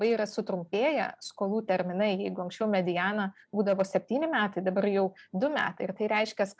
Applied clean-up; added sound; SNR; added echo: none; none; none; none.